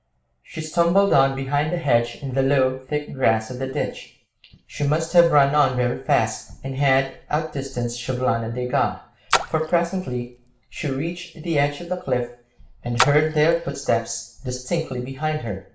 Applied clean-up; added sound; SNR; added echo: none; Splash, splatter; 6 dB; reverberation time 0.4 s.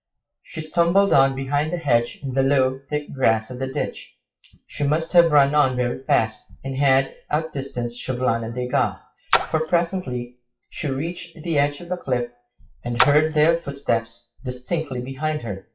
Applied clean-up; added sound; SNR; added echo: classical method WPE with log-MMSE.